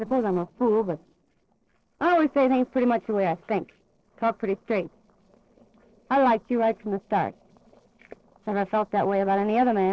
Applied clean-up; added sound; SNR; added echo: neural separator model SepFormer DNS4.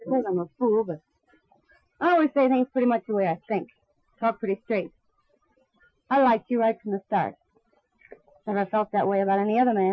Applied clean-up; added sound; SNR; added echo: classical method Wiener filter.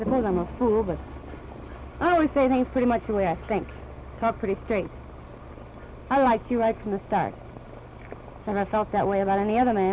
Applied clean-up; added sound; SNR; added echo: none; Toilet flush; 18 dB; none.